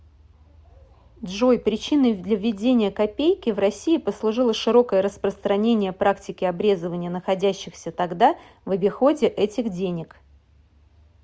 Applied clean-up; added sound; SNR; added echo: none; none; none; none.